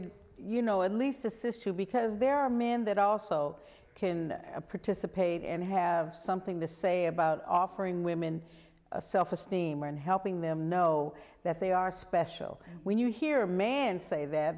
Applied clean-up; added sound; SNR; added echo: none; none; none; none.